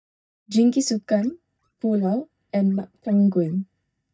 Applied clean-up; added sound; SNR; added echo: neural mask model DeepFilterNet 3.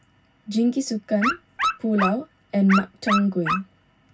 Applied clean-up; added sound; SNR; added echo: none; Dog; 3 dB; reverberation time 0.4 s.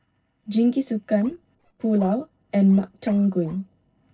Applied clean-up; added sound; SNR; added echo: neural separator model SepFormer DNS4.